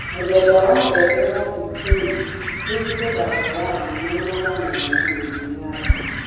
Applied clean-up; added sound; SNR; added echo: none; Bird; 3 dB; reverberation time 1.2 s.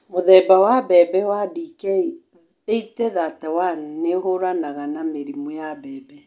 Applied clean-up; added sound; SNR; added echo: none; none; none; none.